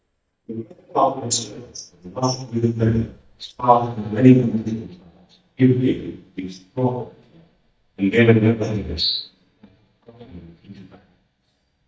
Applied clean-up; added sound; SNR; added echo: neural mask model DeepFilterNet 3.